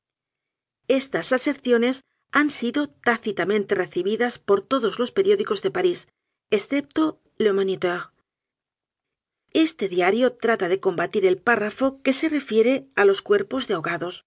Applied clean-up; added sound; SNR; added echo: none; none; none; none.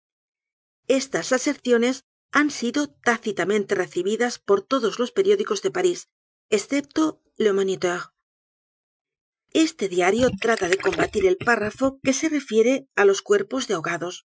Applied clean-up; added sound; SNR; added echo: classical method Wiener filter.